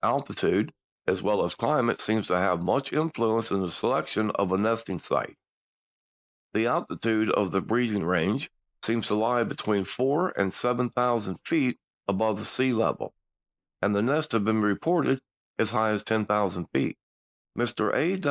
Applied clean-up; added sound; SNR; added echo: neural mask model Resemble Enhance denoiser.